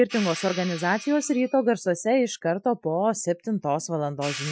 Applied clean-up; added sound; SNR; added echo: classical method Wiener filter.